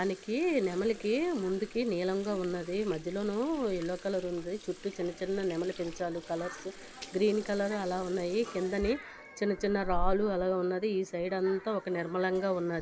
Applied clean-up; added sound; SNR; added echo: none; Sink (filling or washing) / Water tap, faucet; 10 dB; none.